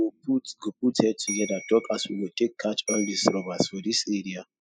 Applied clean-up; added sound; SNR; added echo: classical method spectral subtraction.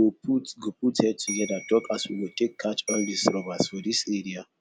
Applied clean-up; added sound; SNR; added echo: none; Bell; 13 dB; none.